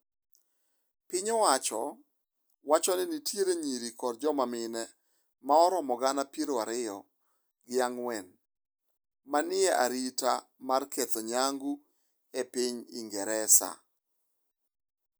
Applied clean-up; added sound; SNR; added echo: none; none; none; none.